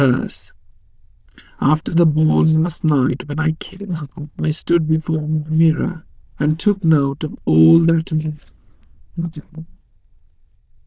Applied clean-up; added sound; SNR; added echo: neural diffusion model UNIVERSE++.